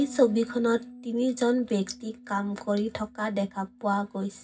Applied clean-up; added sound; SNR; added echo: none; Bass guitar; 18 dB; reverberation time 0.4 s.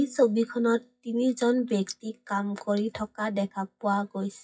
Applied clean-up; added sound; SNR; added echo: classical method WPE with log-MMSE.